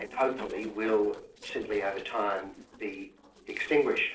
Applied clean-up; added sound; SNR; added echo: neural separator model SepFormer DNS4.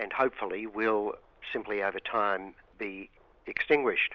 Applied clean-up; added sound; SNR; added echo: none; none; none; none.